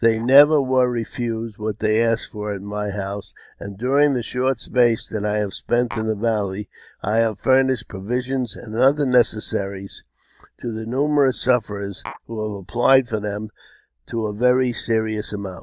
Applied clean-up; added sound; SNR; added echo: neural mask model Resemble Enhance denoiser.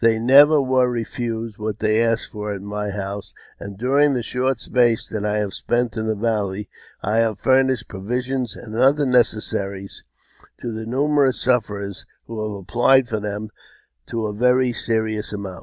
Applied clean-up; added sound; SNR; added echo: none; none; none; none.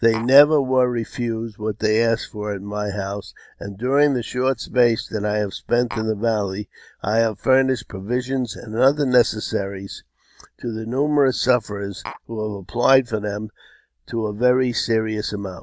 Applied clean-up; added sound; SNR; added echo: none; Tap; 13 dB; none.